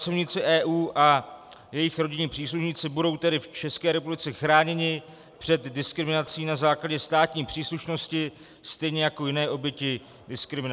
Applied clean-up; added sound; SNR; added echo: none; none; none; none.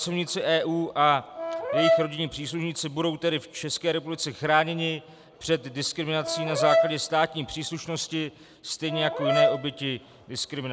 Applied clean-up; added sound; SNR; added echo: none; Brass instrument; 0 dB; none.